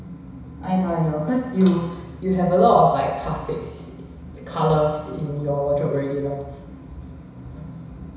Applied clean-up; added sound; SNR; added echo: none; none; none; reverberation time 1.0 s.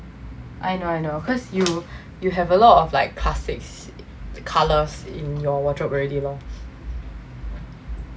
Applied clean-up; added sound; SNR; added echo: none; none; none; none.